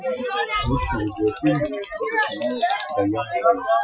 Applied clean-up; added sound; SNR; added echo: classical method Wiener filter.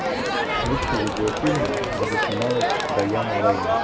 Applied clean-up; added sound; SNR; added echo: none; Crowd; -4 dB; none.